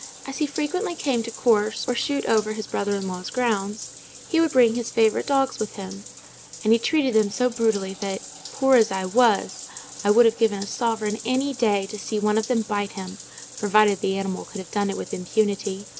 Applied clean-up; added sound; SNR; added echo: none; Bathtub (filling or washing); 16 dB; none.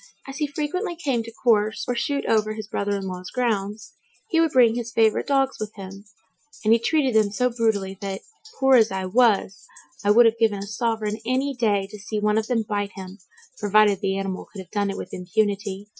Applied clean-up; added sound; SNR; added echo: classical method Wiener filter.